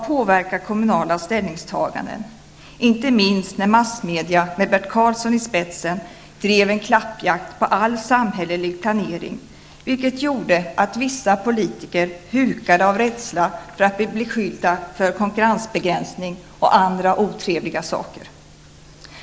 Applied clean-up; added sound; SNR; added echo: none; none; none; none.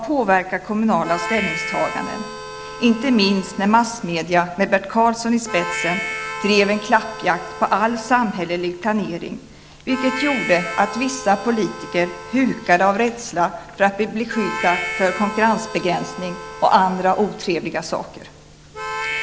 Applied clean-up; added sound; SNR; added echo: none; Harmonica; 11 dB; none.